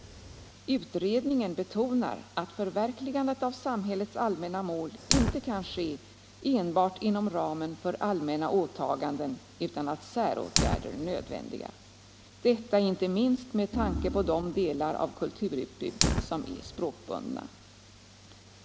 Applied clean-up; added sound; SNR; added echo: none; Organ + Fire; 8 dB; none.